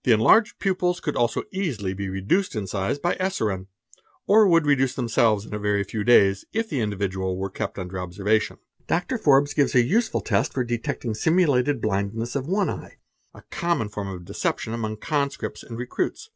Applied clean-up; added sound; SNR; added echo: none; none; none; none.